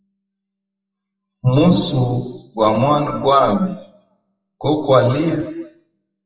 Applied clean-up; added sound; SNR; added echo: classical method WPE with log-MMSE.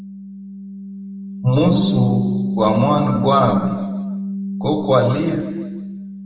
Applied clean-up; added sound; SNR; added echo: none; Bass guitar; 4 dB; reverberation time 1.1 s.